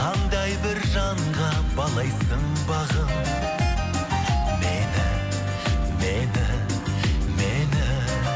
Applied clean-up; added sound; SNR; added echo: none; none; none; none.